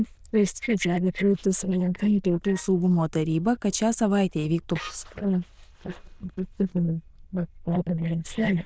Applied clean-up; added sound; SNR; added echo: neural diffusion model UNIVERSE++.